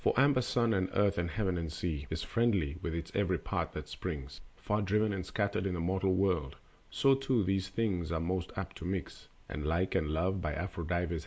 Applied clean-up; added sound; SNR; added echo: none; none; none; none.